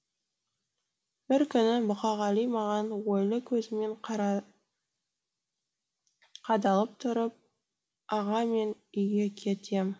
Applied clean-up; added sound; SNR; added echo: none; none; none; none.